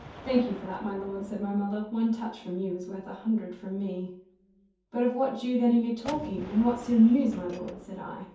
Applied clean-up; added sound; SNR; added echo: none; Gunshot, gunfire; 20 dB; reverberation time 0.6 s.